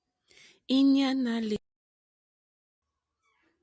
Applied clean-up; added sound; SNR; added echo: none; none; none; none.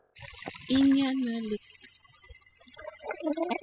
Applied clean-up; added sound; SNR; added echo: classical method spectral subtraction.